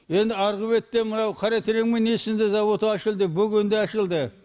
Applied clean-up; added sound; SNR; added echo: none; none; none; none.